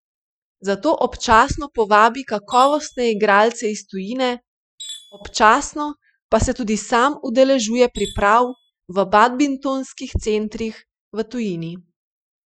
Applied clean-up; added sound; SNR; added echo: classical method Wiener filter.